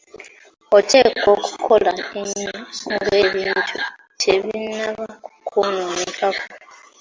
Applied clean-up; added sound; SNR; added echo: none; none; none; none.